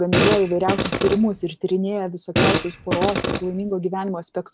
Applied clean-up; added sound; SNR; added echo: none; Fart; -1 dB; none.